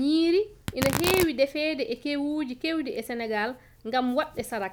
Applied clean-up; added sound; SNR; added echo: none; Tearing; 10 dB; none.